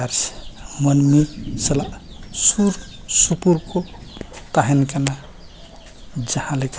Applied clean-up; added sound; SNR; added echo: none; none; none; none.